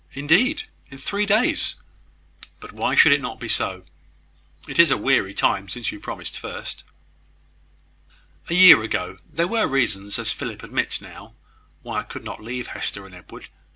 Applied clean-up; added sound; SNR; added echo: none; none; none; none.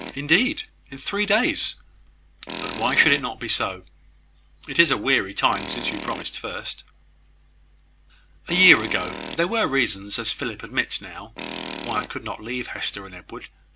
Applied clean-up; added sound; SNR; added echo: none; Tools; 13 dB; none.